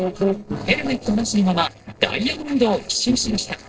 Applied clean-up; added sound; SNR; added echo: neural separator model SepFormer DNS4.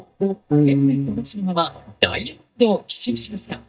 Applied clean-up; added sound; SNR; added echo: neural mask model DeepFilterNet 3.